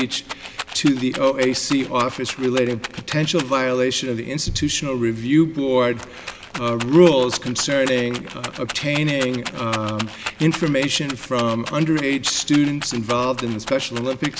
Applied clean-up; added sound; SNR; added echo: none; Rattle; 13 dB; none.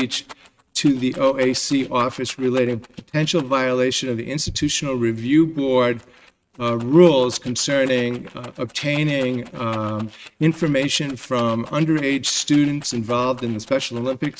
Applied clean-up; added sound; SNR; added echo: neural mask model RNNoise.